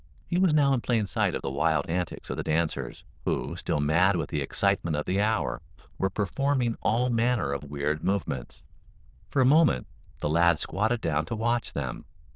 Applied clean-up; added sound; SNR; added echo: neural diffusion model UNIVERSE++.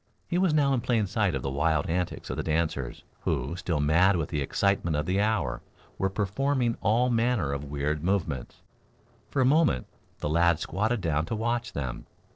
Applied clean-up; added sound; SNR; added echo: neural separator model SepFormer DNS4.